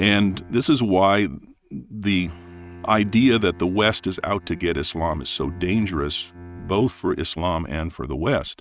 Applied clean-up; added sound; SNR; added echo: neural mask model RNNoise.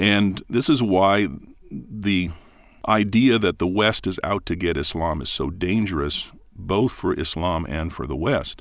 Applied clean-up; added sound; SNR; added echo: none; none; none; none.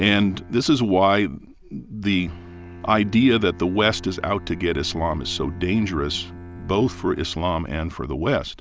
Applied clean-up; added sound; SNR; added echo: none; Bowed string instrument; 18 dB; none.